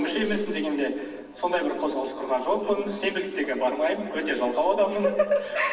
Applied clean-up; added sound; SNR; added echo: none; none; none; reverberation time 1.4 s.